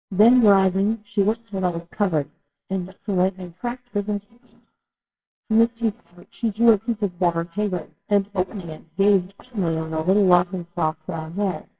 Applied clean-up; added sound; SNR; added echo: neural separator model SepFormer WHAMR!.